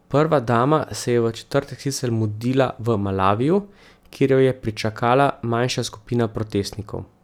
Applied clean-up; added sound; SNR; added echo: none; none; none; none.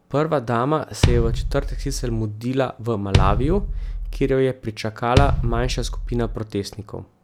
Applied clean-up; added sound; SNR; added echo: none; Bass drum; 0 dB; none.